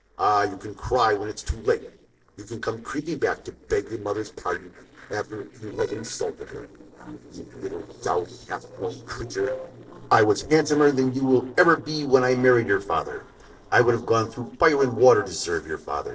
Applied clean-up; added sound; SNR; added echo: neural separator model SepFormer DNS4.